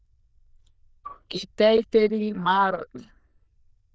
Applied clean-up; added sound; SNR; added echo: neural diffusion model UNIVERSE++.